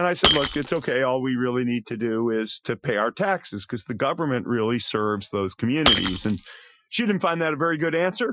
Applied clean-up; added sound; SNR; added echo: classical method Wiener filter.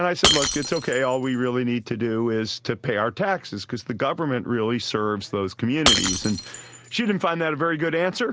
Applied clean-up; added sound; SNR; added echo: none; Shatter; 5 dB; none.